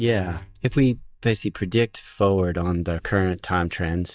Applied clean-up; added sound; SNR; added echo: neural mask model DeepFilterNet 3.